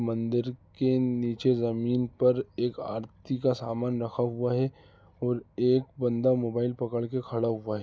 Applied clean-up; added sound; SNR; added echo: none; none; none; none.